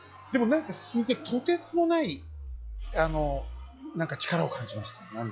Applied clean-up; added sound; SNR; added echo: classical method log-MMSE.